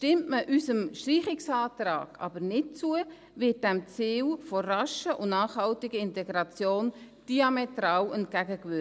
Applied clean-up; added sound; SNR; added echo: none; none; none; none.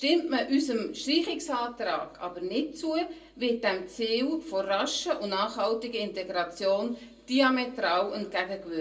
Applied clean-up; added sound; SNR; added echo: none; none; none; reverberation time 0.2 s.